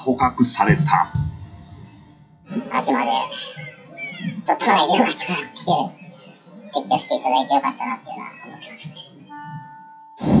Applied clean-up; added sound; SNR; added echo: classical method WPE with log-MMSE.